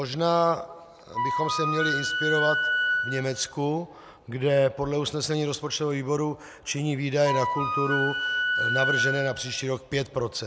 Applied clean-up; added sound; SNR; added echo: none; Wind instrument, woodwind instrument; -1 dB; none.